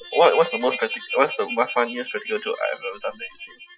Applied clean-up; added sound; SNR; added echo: classical method Wiener filter.